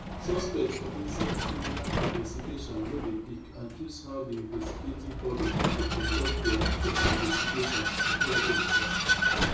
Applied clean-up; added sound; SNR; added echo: none; Vehicle; -5 dB; reverberation time 0.6 s.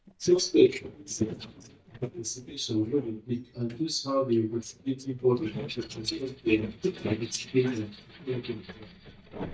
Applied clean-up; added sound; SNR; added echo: neural mask model DeepFilterNet 3.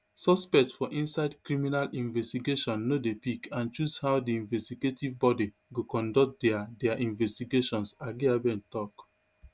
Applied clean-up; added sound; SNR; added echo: none; none; none; none.